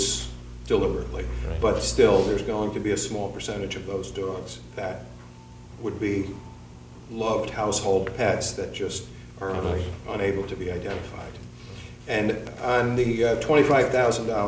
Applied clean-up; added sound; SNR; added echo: none; none; none; none.